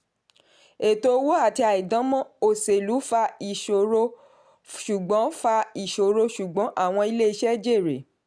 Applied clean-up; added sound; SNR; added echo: none; none; none; none.